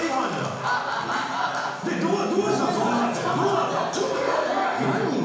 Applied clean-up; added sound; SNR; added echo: none; none; none; reverberation time 1.0 s.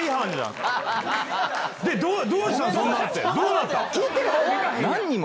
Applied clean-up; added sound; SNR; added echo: none; none; none; none.